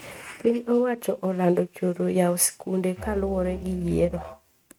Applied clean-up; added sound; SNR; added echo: neural mask model RNNoise.